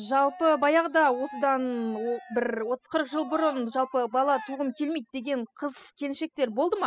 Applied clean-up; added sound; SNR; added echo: classical method spectral subtraction.